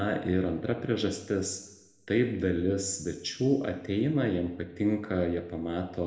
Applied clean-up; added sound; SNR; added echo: none; none; none; reverberation time 0.9 s.